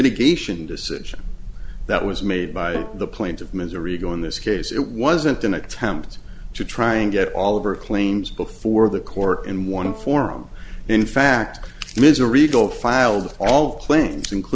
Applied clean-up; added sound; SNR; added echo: none; Bowed string instrument; 19 dB; none.